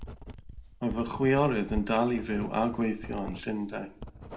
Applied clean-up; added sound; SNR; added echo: none; Writing; 12 dB; reverberation time 0.8 s.